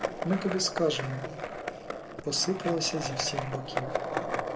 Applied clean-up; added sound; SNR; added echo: none; Skateboard; 2 dB; reverberation time 0.2 s.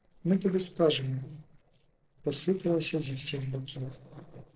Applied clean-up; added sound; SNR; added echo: neural separator model SepFormer DNS4.